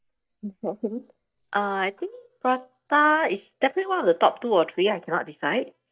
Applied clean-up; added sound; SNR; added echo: neural mask model DeepFilterNet 3.